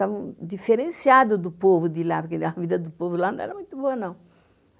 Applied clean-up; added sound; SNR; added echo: none; none; none; none.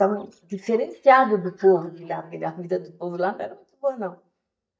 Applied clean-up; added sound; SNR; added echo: neural mask model DeepFilterNet 3.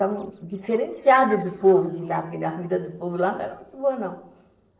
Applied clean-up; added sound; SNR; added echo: neural separator model SepFormer DNS4.